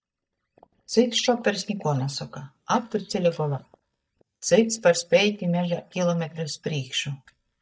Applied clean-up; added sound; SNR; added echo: neural mask model DeepFilterNet 3.